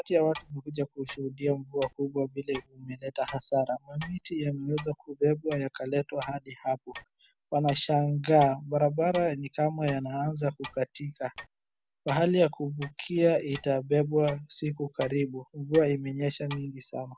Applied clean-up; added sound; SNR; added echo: none; Clock; 19 dB; none.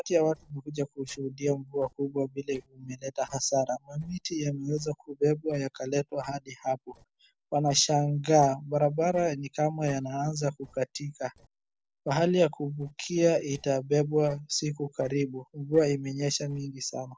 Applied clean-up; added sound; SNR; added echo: neural separator model SepFormer DNS4.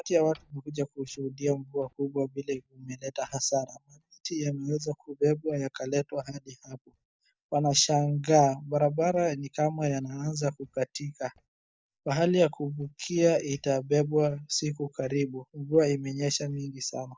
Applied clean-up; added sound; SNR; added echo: neural mask model DeepFilterNet 3.